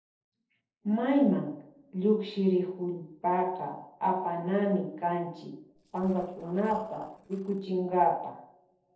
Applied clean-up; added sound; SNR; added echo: neural separator model SepFormer DNS4.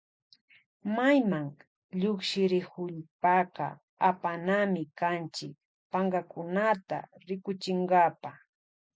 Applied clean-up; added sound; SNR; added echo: none; none; none; none.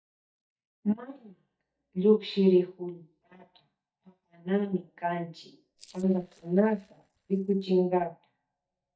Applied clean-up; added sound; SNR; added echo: neural mask model DeepFilterNet 3.